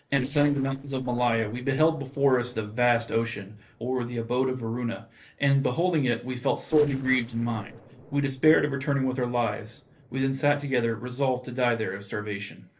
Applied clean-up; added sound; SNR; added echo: neural separator model SepFormer DNS4.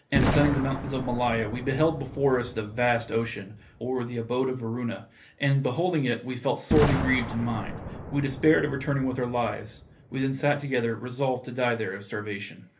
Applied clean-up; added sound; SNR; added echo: none; Boom; 7 dB; reverberation time 0.3 s.